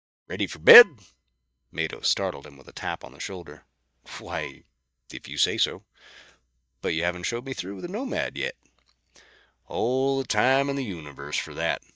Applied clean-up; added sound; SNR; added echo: neural mask model DeepFilterNet 3.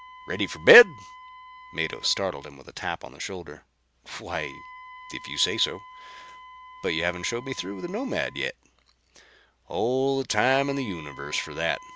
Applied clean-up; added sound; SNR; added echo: none; Wind instrument, woodwind instrument; 20 dB; none.